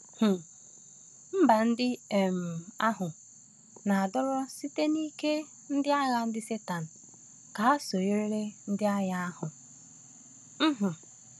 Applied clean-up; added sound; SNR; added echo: none; none; none; none.